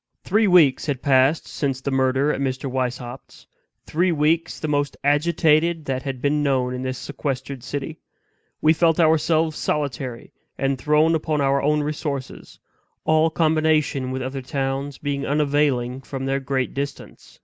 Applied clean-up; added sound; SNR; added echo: none; none; none; none.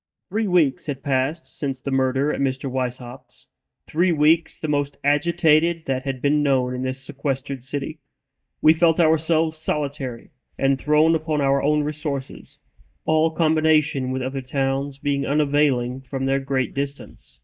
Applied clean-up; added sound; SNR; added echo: neural mask model DeepFilterNet 3.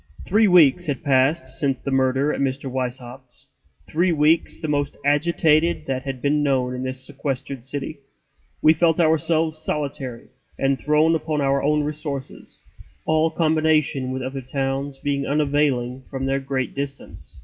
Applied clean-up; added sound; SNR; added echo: classical method WPE with log-MMSE.